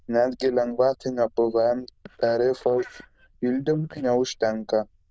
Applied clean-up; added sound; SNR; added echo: neural diffusion model UNIVERSE++.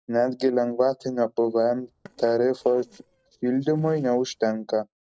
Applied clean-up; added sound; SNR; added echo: neural separator model SepFormer DNS4.